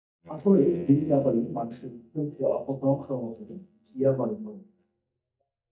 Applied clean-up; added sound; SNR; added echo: neural mask model DeepFilterNet 3.